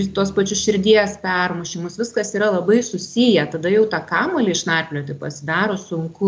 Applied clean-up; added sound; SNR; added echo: none; none; none; none.